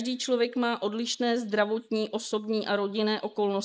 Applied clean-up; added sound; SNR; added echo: neural mask model Resemble Enhance denoiser.